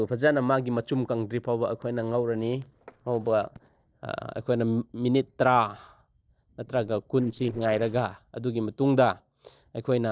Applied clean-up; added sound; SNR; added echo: neural separator model SepFormer DNS4.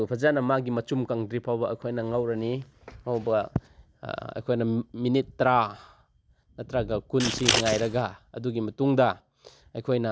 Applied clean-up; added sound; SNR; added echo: none; Scissors; 0 dB; none.